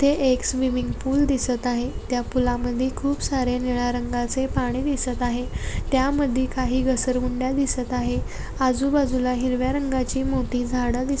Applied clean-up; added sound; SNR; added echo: none; none; none; none.